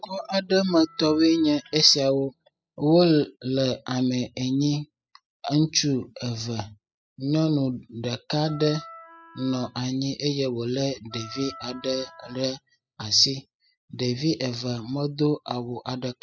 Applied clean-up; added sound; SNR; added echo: classical method spectral subtraction.